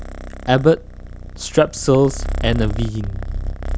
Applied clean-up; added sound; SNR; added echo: none; Purr; 6 dB; none.